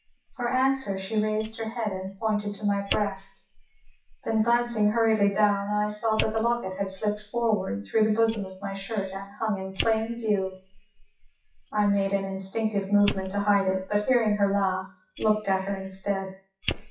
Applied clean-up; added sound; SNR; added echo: classical method WPE with log-MMSE.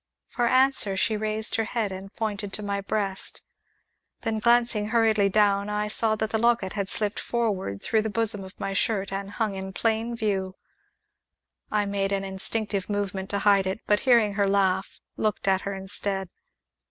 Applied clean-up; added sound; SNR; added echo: none; none; none; none.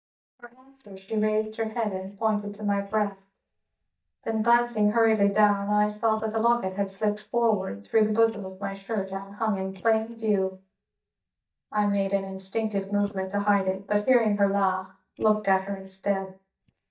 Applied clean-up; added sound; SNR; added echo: neural mask model DeepFilterNet 3.